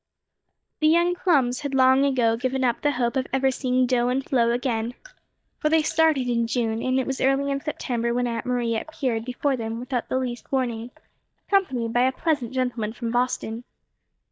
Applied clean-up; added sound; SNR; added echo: neural mask model DeepFilterNet 3.